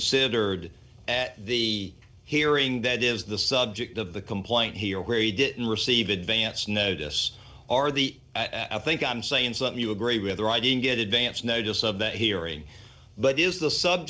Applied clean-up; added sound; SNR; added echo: none; none; none; none.